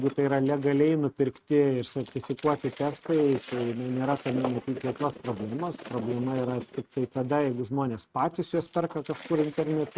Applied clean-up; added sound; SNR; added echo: neural mask model RNNoise.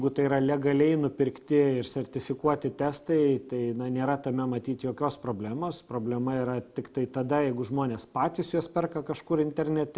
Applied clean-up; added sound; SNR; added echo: none; none; none; none.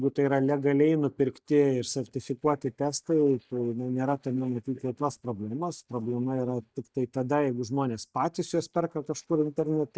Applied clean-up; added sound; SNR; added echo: neural mask model DeepFilterNet 3.